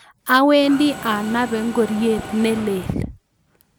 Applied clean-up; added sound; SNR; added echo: none; Mechanisms; 13 dB; none.